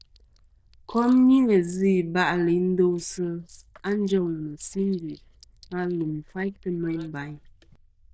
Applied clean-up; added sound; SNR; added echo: neural diffusion model UNIVERSE++.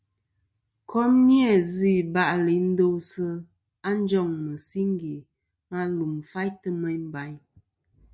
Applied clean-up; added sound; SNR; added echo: none; none; none; none.